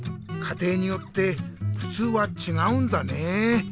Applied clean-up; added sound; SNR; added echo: none; none; none; none.